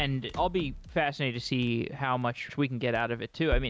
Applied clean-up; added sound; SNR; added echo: none; Crackle; 10 dB; none.